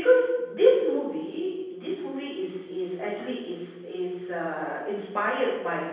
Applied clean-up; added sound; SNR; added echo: none; none; none; reverberation time 1.1 s.